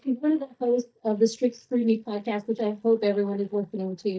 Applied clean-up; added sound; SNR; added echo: neural mask model DeepFilterNet 3.